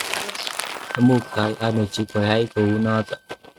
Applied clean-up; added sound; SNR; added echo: neural mask model RNNoise.